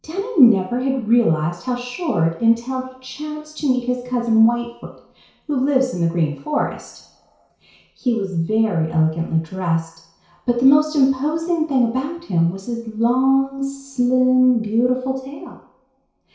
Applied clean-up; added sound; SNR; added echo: none; none; none; reverberation time 0.6 s.